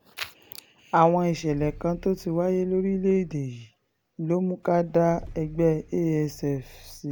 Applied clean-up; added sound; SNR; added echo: none; Engine starting / Car; 20 dB; none.